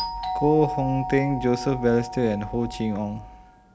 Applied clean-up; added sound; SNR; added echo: none; Doorbell; 8 dB; none.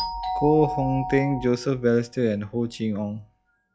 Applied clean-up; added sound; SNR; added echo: classical method log-MMSE.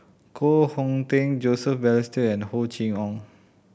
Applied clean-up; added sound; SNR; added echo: none; none; none; none.